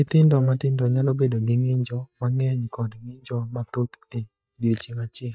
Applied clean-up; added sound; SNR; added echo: neural mask model DeepFilterNet 3.